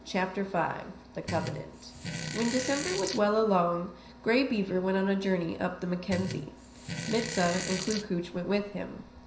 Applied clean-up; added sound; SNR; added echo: none; Fart; 7 dB; reverberation time 0.5 s.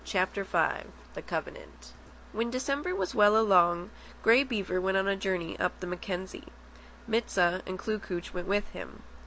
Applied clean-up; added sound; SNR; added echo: none; none; none; none.